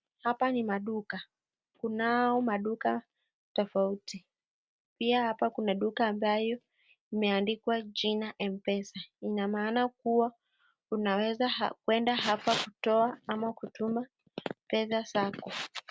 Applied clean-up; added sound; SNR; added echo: none; none; none; none.